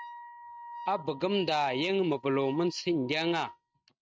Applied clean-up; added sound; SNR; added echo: neural mask model RNNoise.